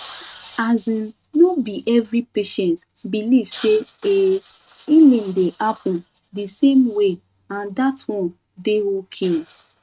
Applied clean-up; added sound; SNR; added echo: neural mask model RNNoise.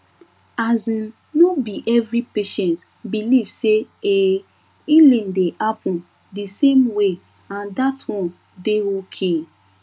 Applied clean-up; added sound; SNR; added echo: none; none; none; none.